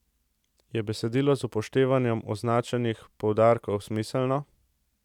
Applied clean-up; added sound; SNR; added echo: none; none; none; none.